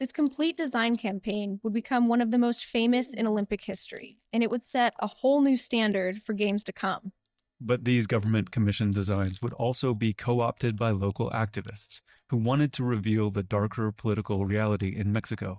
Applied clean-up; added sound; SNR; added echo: neural mask model DeepFilterNet 3.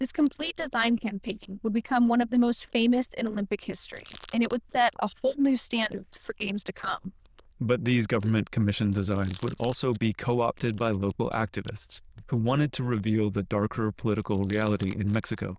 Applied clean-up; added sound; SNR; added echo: neural diffusion model UNIVERSE++.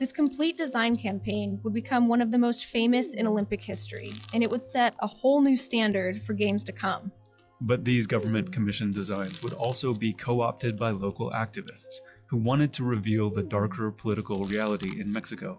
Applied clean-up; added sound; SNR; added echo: classical method log-MMSE.